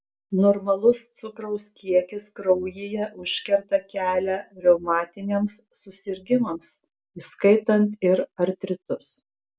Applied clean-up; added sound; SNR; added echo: none; none; none; none.